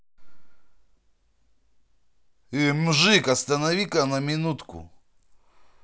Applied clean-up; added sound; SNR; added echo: none; none; none; none.